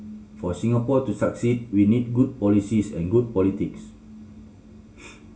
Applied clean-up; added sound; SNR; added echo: none; none; none; reverberation time 0.2 s.